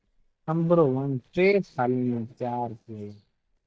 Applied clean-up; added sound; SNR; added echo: neural mask model DeepFilterNet 3.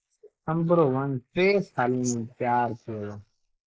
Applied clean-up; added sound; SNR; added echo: neural mask model Resemble Enhance denoiser.